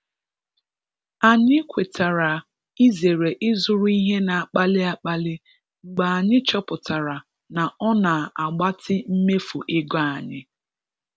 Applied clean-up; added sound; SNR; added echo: none; none; none; none.